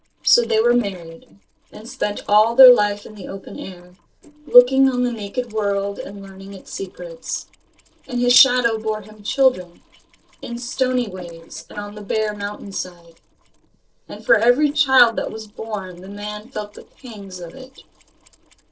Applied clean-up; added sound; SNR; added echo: neural separator model SepFormer DNS4.